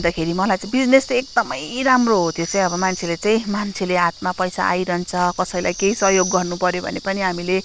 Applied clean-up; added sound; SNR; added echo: none; none; none; none.